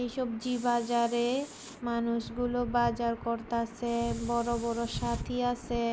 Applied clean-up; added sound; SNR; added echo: none; Hiss; 19 dB; none.